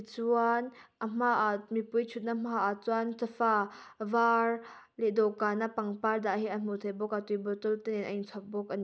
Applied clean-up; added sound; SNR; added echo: none; none; none; none.